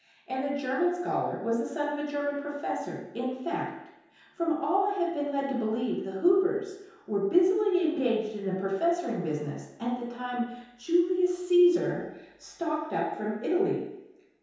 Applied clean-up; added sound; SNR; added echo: none; none; none; reverberation time 0.9 s.